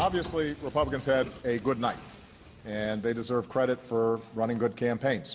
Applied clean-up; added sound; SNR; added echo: none; none; none; none.